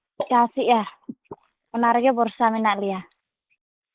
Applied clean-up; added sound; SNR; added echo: neural mask model Resemble Enhance denoiser.